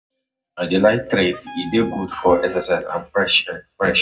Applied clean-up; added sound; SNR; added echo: none; Wind instrument, woodwind instrument; 19 dB; reverberation time 0.3 s.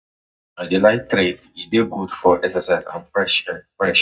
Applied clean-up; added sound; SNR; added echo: neural mask model DeepFilterNet 3.